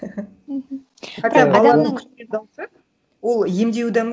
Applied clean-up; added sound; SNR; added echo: none; none; none; none.